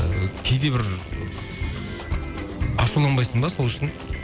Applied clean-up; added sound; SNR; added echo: none; Drill; 16 dB; none.